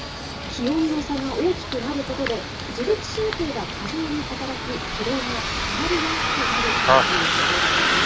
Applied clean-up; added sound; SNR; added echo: none; Bus; -3 dB; reverberation time 0.2 s.